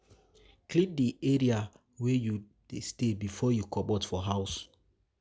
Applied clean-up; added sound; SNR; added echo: none; none; none; none.